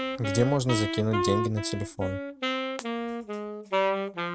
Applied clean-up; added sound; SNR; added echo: none; Wind instrument, woodwind instrument; 0 dB; none.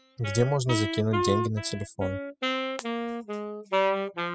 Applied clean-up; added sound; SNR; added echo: classical method spectral subtraction.